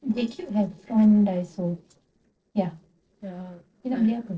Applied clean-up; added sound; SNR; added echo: neural separator model SepFormer DNS4.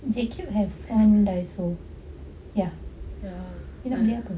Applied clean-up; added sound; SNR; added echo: none; none; none; none.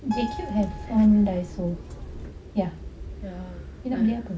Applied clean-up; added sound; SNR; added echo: none; Keyboard (musical); 11 dB; none.